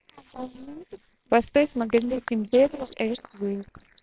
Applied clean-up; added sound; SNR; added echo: neural separator model SepFormer WHAMR!.